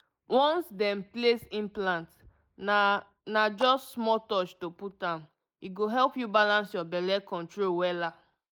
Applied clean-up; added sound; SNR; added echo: neural mask model Resemble Enhance denoiser.